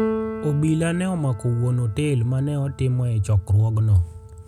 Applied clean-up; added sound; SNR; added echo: none; Keyboard (musical); 12 dB; none.